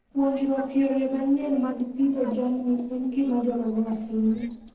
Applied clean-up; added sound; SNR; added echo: neural separator model SepFormer DNS4.